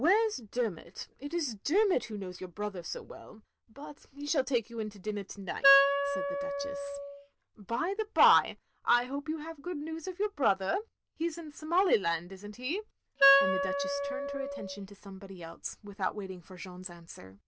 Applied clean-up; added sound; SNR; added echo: none; Wind instrument, woodwind instrument; -3 dB; none.